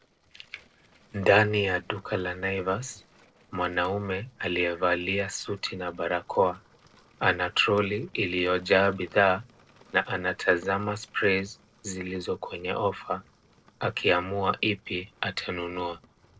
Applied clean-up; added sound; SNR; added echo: neural separator model SepFormer DNS4.